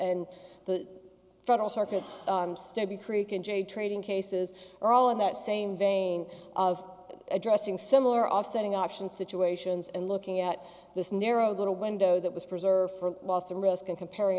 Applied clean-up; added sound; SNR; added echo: none; none; none; none.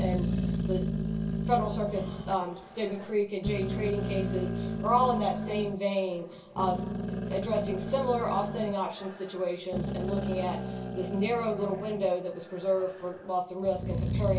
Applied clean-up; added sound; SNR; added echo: none; Growling; 2 dB; reverberation time 0.3 s.